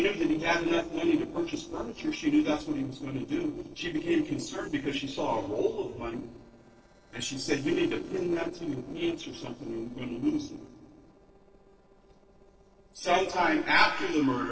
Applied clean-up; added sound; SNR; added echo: neural separator model SepFormer DNS4.